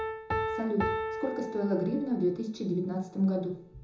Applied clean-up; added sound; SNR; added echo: none; Piano; 5 dB; reverberation time 0.5 s.